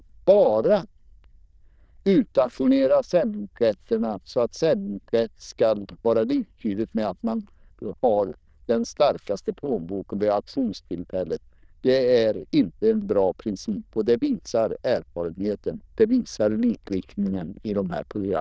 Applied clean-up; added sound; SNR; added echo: neural diffusion model UNIVERSE++.